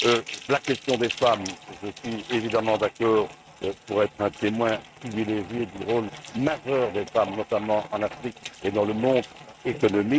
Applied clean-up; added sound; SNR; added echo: neural mask model RNNoise.